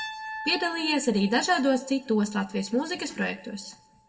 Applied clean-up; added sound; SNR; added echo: none; Piano; 15 dB; reverberation time 0.6 s.